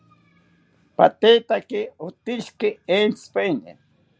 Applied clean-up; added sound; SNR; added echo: none; none; none; none.